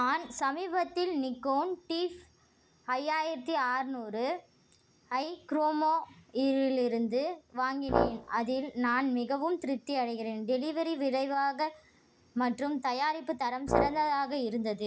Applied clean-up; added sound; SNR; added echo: none; Brass instrument; 1 dB; none.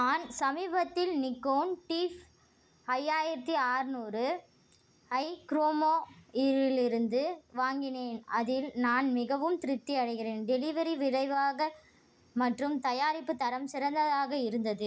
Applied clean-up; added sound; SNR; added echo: none; none; none; none.